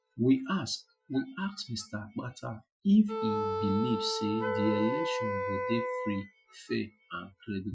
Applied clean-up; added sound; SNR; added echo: classical method Wiener filter.